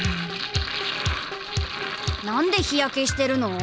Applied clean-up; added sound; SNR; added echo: none; Sink (filling or washing); 6 dB; none.